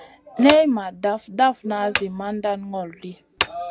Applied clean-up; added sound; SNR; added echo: none; Hammer; 10 dB; none.